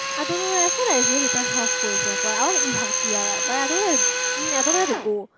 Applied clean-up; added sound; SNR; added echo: none; Drill; -4 dB; none.